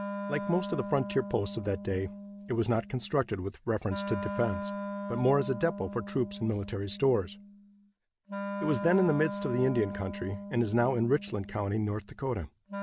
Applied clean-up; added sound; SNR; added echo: none; Wind instrument, woodwind instrument; 8 dB; none.